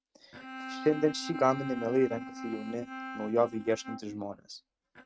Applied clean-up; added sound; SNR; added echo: neural mask model RNNoise.